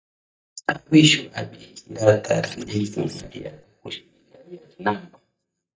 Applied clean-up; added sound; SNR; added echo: neural mask model DeepFilterNet 3.